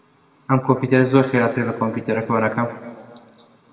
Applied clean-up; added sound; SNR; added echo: none; none; none; reverberation time 1.7 s.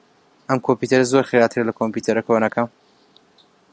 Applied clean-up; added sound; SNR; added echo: none; none; none; none.